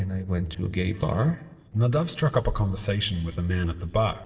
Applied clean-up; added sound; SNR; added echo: neural separator model SepFormer DNS4.